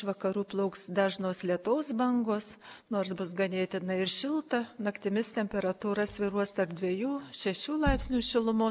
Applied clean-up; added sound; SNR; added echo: none; none; none; none.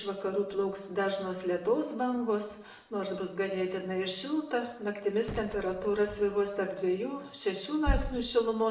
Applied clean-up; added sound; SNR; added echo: none; Gunshot, gunfire; 19 dB; reverberation time 0.6 s.